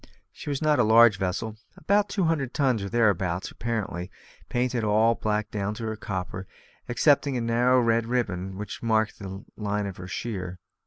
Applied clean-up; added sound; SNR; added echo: none; none; none; none.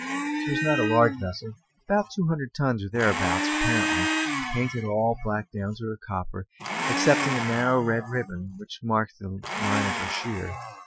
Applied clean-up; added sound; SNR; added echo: classical method Wiener filter.